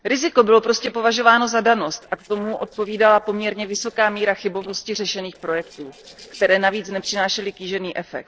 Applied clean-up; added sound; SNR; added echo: neural separator model SepFormer DNS4.